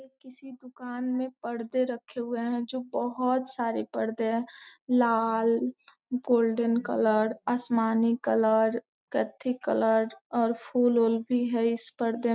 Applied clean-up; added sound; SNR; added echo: none; none; none; none.